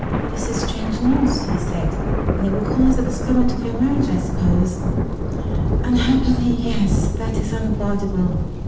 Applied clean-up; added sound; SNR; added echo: none; Thunder; 0 dB; reverberation time 0.7 s.